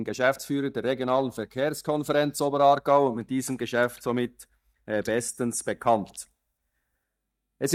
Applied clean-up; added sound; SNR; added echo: neural mask model DeepFilterNet 3.